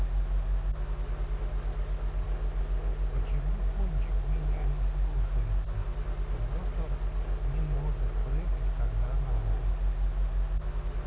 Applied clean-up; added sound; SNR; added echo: none; Mechanisms; -4 dB; none.